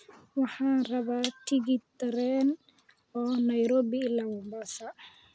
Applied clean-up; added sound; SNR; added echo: none; none; none; none.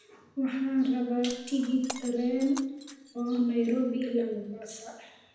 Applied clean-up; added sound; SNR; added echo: none; Shatter; 18 dB; reverberation time 0.9 s.